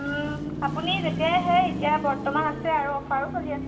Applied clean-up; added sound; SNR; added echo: none; Car passing by / Traffic noise, roadway noise / Engine; 6 dB; reverberation time 0.9 s.